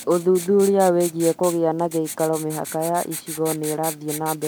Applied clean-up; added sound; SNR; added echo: none; Writing; 13 dB; none.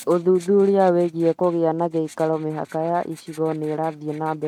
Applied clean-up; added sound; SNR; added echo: neural mask model RNNoise.